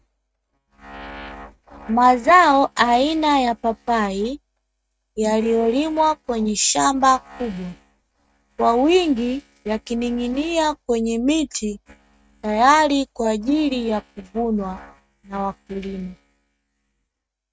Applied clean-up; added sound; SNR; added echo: neural mask model RNNoise.